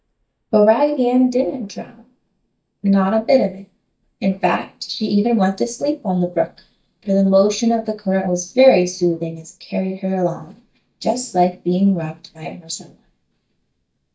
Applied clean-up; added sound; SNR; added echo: neural mask model DeepFilterNet 3.